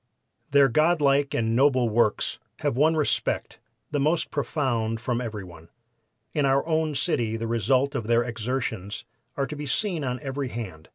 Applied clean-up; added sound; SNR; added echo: none; none; none; none.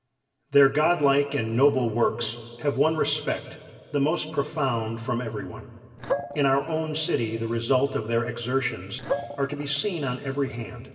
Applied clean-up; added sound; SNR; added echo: neural separator model SepFormer DNS4.